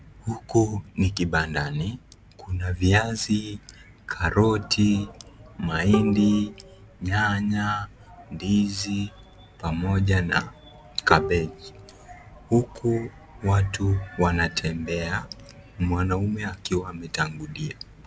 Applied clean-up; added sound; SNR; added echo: none; Bowed string instrument; 10 dB; none.